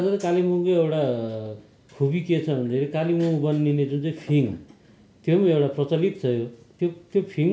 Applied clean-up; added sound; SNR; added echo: none; none; none; none.